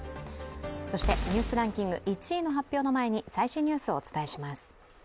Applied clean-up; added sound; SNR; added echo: none; Boom; 5 dB; none.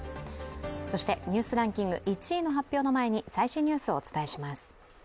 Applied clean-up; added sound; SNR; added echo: none; none; none; none.